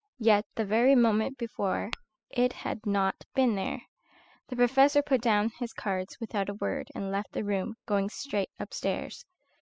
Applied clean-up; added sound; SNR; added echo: classical method spectral subtraction.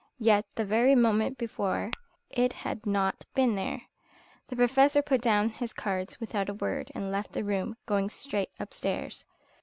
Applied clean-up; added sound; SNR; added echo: none; Tap / Glass; 19 dB; none.